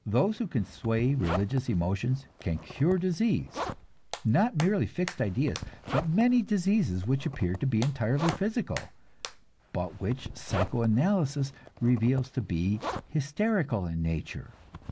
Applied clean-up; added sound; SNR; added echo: none; Zipper (clothing) + Hands; 13 dB; none.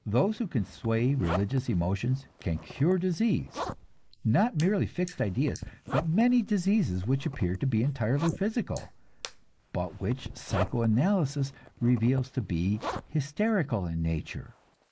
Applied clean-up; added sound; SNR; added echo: neural mask model Resemble Enhance denoiser.